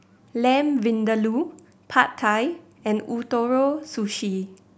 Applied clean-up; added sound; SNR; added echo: none; none; none; none.